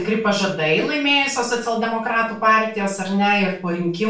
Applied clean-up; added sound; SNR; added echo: none; none; none; reverberation time 0.4 s.